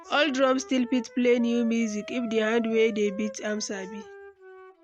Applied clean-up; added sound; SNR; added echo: none; Wind instrument, woodwind instrument; 17 dB; none.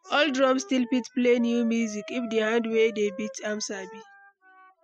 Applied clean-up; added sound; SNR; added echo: classical method spectral subtraction.